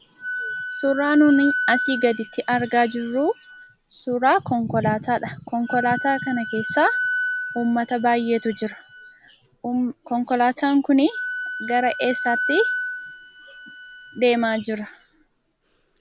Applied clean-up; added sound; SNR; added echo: none; Wind instrument, woodwind instrument; 8 dB; none.